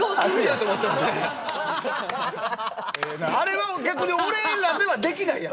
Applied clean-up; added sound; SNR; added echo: none; none; none; none.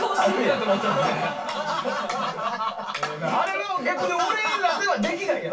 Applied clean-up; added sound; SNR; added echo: none; none; none; reverberation time 0.2 s.